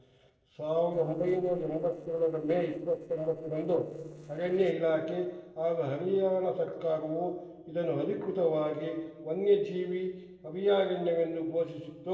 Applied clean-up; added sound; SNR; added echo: neural separator model SepFormer DNS4.